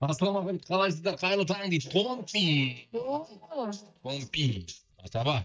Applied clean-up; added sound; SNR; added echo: neural mask model DeepFilterNet 3.